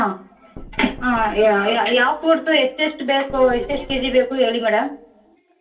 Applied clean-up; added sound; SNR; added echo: none; Knock; 18 dB; reverberation time 0.3 s.